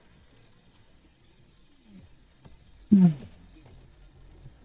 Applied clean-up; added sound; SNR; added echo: neural mask model DeepFilterNet 3.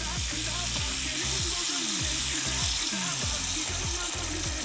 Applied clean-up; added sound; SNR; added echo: none; Sink (filling or washing) / Water tap, faucet; -4 dB; none.